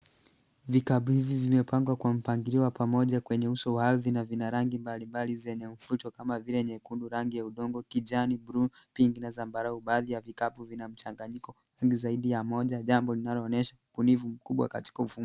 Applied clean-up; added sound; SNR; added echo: none; none; none; none.